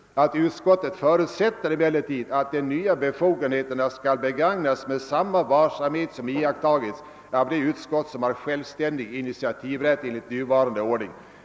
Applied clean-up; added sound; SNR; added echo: none; none; none; none.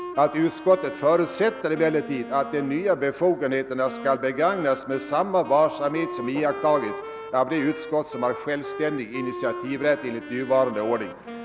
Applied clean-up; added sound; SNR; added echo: none; Wind instrument, woodwind instrument; 13 dB; none.